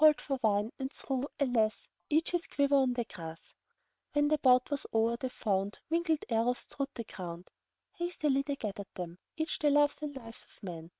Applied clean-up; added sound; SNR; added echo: neural separator model SepFormer WHAM!.